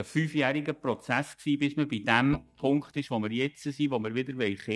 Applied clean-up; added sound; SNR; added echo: neural mask model DeepFilterNet 3.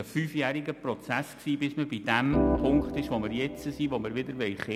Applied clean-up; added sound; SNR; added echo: none; Organ; 1 dB; none.